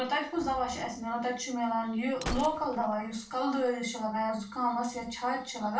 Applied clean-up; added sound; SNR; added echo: none; Gunshot, gunfire; 12 dB; reverberation time 0.3 s.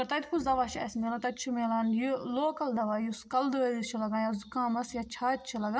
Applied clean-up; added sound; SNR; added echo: none; none; none; none.